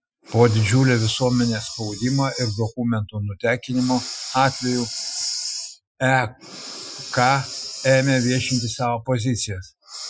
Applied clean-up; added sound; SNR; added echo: classical method Wiener filter.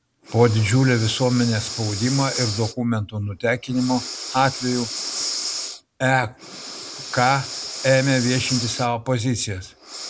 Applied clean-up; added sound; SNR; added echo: none; Breathing; 9 dB; none.